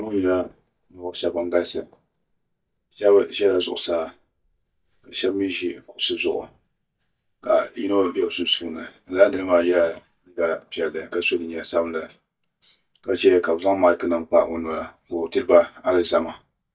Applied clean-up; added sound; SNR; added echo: neural mask model DeepFilterNet 3.